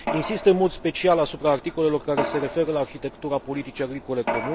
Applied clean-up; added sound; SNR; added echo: none; Mechanisms; 9 dB; none.